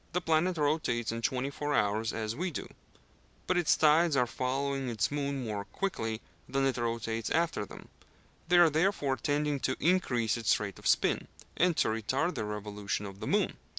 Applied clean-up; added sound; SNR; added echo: none; none; none; none.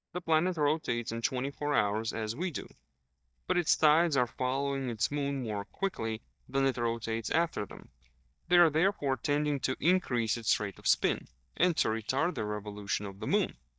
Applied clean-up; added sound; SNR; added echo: neural mask model DeepFilterNet 3.